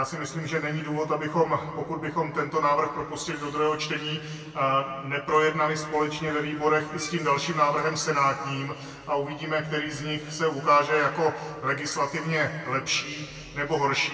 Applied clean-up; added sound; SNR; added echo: none; Bowed string instrument; 18 dB; reverberation time 1.9 s.